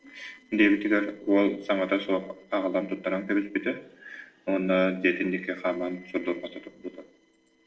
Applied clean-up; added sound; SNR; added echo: neural separator model SepFormer DNS4.